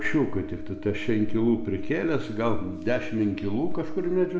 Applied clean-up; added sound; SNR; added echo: none; Brass instrument; 14 dB; none.